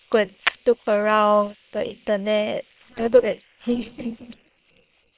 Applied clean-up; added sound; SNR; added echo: neural separator model SepFormer WHAM!.